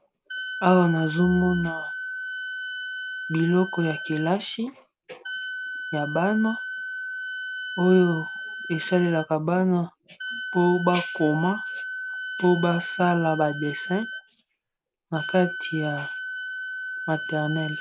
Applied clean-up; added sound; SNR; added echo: none; Wind instrument, woodwind instrument; 8 dB; none.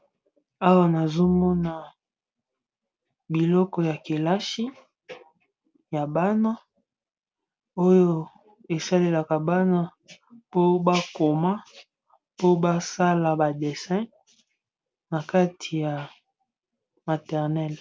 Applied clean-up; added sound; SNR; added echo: none; none; none; none.